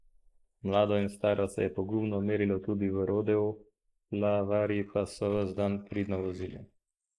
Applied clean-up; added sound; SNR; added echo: neural mask model Resemble Enhance denoiser.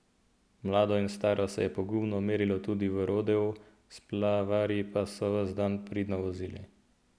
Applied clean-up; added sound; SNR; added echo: none; none; none; none.